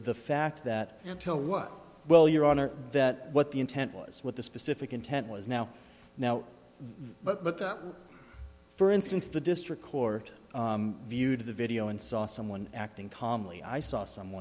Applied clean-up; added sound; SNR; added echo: none; none; none; none.